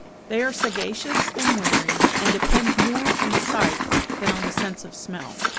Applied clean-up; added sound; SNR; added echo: none; Liquid; -4 dB; none.